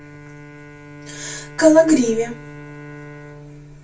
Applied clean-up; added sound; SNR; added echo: none; Bowed string instrument; 17 dB; reverberation time 0.2 s.